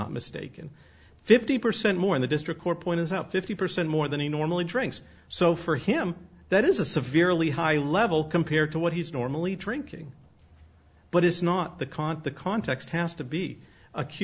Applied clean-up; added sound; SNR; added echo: none; none; none; none.